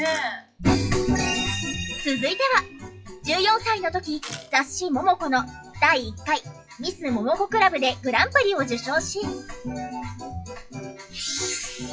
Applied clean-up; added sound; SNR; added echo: classical method WPE with log-MMSE.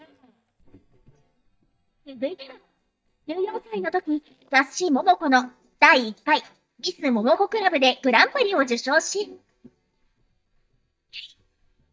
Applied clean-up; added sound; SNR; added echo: neural mask model DeepFilterNet 3.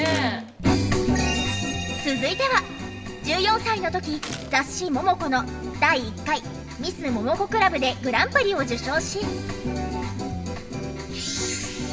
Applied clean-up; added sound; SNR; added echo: none; Gunshot, gunfire; 16 dB; reverberation time 1.6 s.